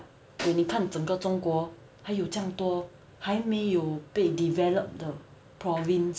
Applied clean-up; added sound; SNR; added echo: none; Snare drum; 14 dB; none.